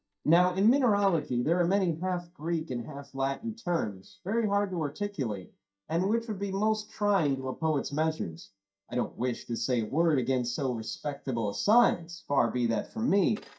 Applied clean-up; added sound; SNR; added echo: neural mask model DeepFilterNet 3.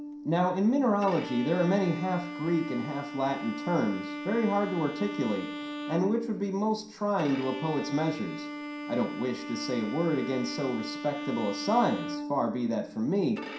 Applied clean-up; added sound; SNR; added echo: none; Bowed string instrument; 9 dB; reverberation time 0.5 s.